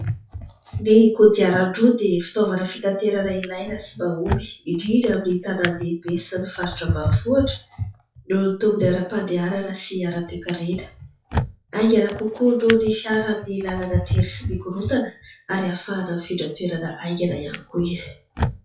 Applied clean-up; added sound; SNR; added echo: classical method WPE with log-MMSE.